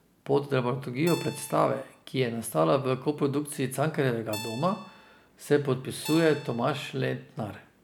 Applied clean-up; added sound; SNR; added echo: none; Guitar; 15 dB; none.